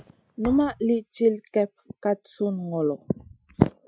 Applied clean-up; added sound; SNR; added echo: classical method Wiener filter.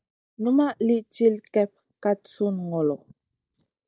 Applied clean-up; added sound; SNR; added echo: neural mask model DeepFilterNet 3.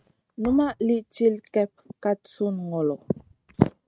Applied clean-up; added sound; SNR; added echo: neural mask model RNNoise.